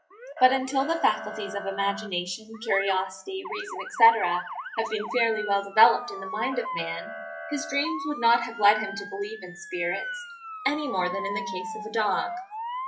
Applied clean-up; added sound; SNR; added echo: classical method WPE with log-MMSE.